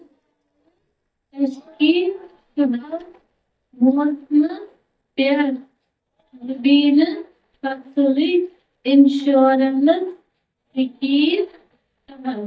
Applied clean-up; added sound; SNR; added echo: neural mask model DeepFilterNet 3.